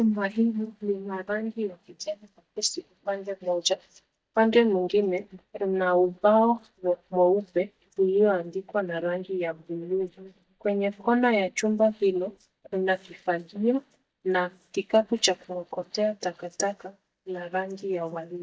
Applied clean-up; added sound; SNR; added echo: neural mask model DeepFilterNet 3.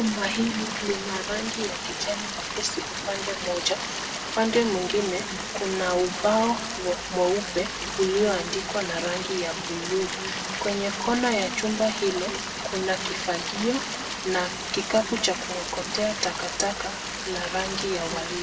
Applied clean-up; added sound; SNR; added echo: none; Stream; 5 dB; reverberation time 1.4 s.